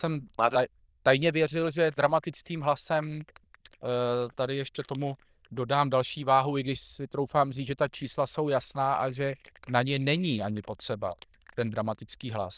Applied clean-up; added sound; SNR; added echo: neural diffusion model UNIVERSE++.